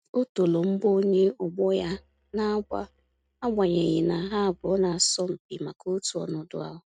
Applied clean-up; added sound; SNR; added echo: neural mask model RNNoise.